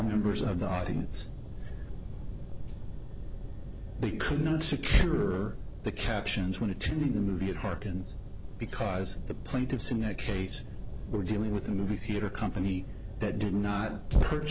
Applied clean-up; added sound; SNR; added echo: none; Fire; 2 dB; none.